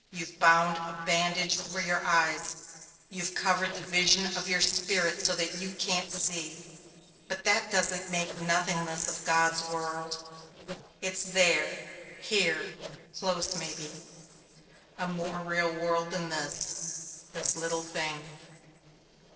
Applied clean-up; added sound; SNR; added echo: neural separator model SepFormer DNS4.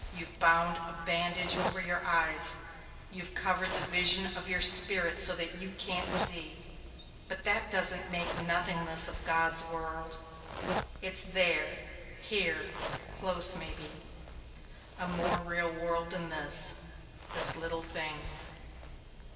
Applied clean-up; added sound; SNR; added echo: none; Zipper (clothing); 11 dB; reverberation time 2.7 s.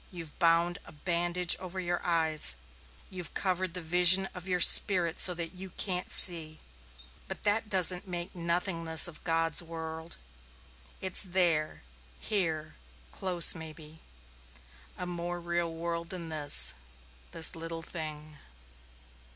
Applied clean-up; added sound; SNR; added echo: none; none; none; none.